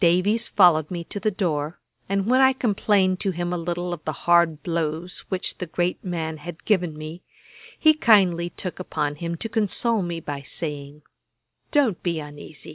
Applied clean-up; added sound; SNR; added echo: none; none; none; none.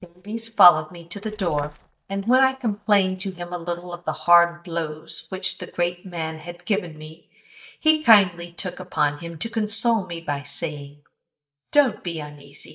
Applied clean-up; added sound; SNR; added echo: neural mask model DeepFilterNet 3.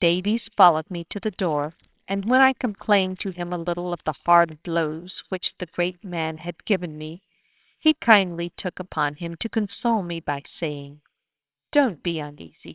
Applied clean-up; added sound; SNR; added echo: neural separator model SepFormer WHAMR!.